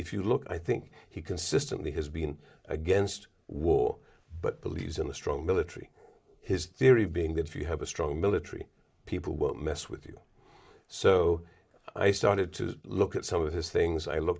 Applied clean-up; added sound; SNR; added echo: neural mask model Resemble Enhance denoiser.